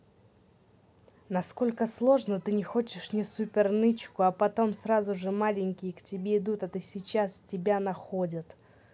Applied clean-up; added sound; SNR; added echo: none; none; none; none.